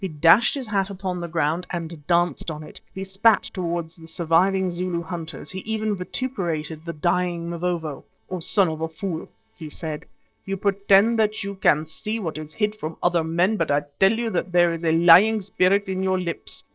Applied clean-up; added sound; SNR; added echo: neural separator model SepFormer DNS4.